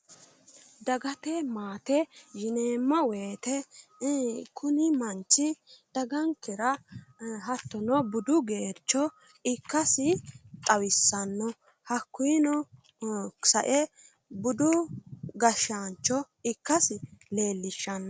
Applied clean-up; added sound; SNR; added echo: none; none; none; none.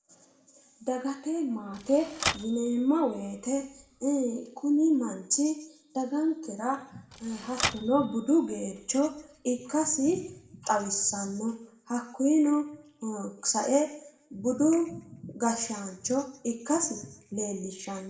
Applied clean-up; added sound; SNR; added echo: none; Typewriter; 9 dB; reverberation time 0.7 s.